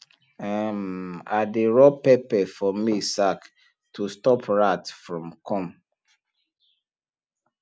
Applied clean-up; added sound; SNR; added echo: none; none; none; none.